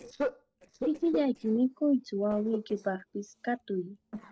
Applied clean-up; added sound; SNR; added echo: neural separator model SepFormer DNS4.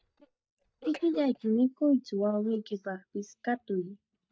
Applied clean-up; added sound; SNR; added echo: neural mask model DeepFilterNet 3.